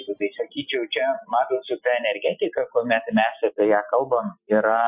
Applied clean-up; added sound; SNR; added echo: classical method Wiener filter.